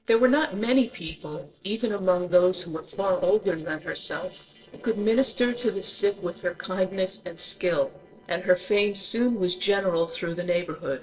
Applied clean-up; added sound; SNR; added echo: neural separator model SepFormer DNS4.